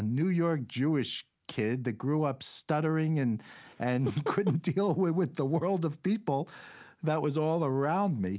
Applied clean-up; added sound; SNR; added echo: none; none; none; none.